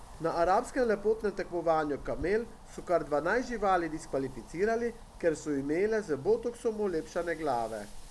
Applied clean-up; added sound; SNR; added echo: none; Wind; 16 dB; none.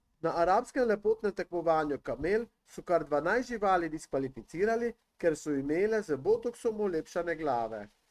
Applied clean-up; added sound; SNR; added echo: neural mask model RNNoise.